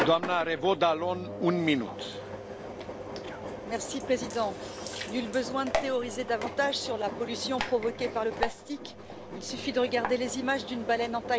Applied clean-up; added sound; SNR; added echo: none; Engine; 7 dB; none.